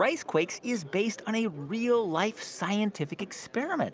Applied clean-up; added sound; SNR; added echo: none; none; none; none.